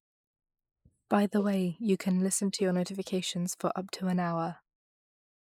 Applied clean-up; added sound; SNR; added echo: neural mask model Resemble Enhance denoiser.